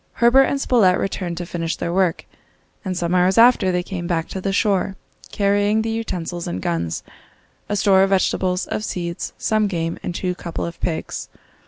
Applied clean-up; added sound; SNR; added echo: none; none; none; none.